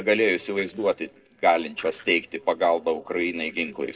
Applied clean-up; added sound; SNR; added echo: neural separator model SepFormer DNS4.